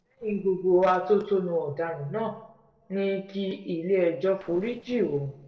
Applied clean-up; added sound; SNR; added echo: neural separator model SepFormer DNS4.